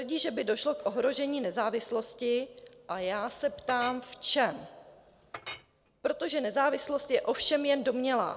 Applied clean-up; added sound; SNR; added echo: none; Chink, clink; 18 dB; none.